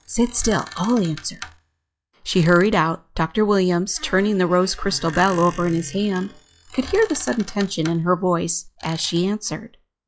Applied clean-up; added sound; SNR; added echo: classical method log-MMSE.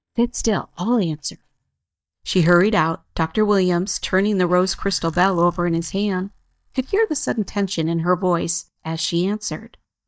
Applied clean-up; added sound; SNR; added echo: neural mask model DeepFilterNet 3.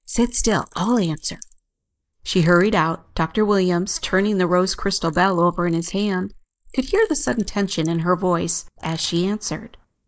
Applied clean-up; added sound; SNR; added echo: neural mask model Resemble Enhance denoiser.